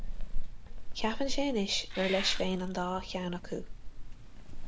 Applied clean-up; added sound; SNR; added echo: none; Meow / Purr; -1 dB; none.